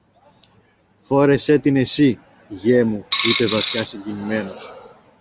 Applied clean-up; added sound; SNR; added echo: none; Coin (dropping); 3 dB; none.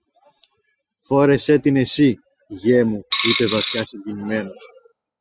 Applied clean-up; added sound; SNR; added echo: classical method spectral subtraction.